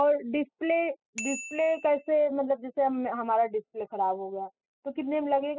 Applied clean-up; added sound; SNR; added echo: classical method spectral subtraction.